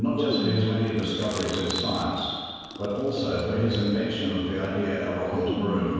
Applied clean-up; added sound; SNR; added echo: none; Chewing, mastication; 10 dB; reverberation time 1.9 s.